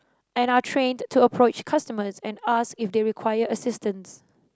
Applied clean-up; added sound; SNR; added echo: none; none; none; none.